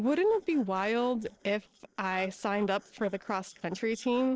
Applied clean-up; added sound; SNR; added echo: neural separator model SepFormer DNS4.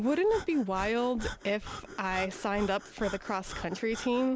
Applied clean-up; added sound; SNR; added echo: none; Breathing; 13 dB; none.